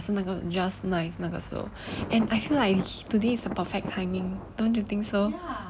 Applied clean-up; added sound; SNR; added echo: none; Thunder; 12 dB; none.